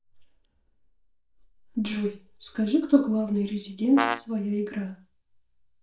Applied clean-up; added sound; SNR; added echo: neural mask model DeepFilterNet 3.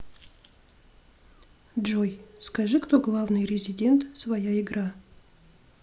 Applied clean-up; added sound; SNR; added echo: none; none; none; none.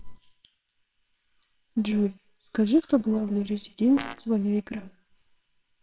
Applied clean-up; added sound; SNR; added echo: neural separator model SepFormer WHAMR!.